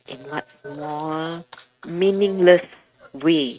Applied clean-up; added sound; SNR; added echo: neural mask model RNNoise.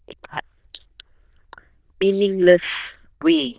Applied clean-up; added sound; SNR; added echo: neural diffusion model UNIVERSE++.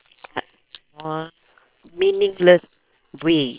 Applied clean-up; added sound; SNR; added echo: neural separator model SepFormer WHAM!.